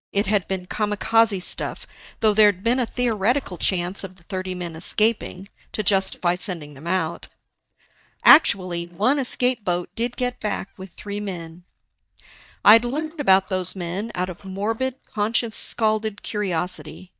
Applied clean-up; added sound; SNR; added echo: neural mask model DeepFilterNet 3.